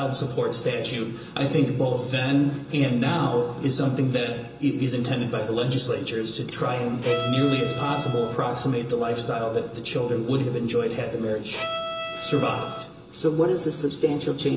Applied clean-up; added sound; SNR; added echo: none; Bowed string instrument; 8 dB; reverberation time 0.2 s.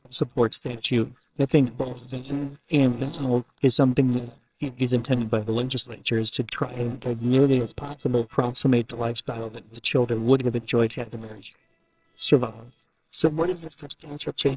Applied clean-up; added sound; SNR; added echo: neural separator model SepFormer WHAMR!.